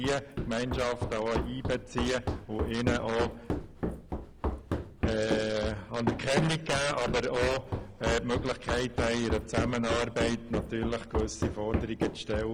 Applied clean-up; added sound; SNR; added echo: none; Run; 3 dB; none.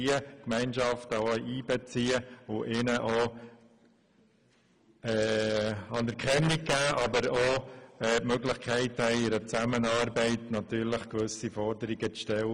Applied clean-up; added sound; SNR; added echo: none; none; none; none.